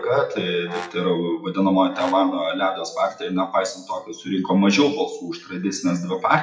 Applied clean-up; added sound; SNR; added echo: classical method WPE with log-MMSE.